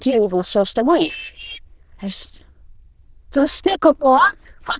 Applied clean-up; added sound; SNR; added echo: neural diffusion model UNIVERSE++.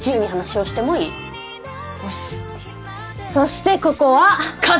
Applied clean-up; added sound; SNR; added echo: none; none; none; none.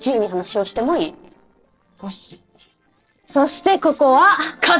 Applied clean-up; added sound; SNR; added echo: neural separator model SepFormer DNS4.